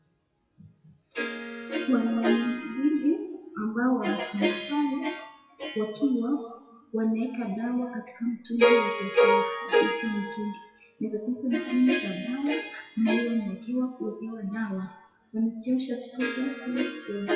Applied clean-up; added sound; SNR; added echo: classical method WPE with log-MMSE.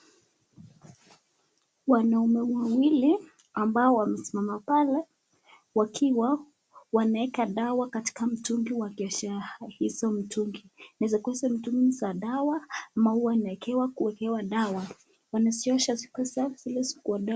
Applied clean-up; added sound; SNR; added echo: none; none; none; none.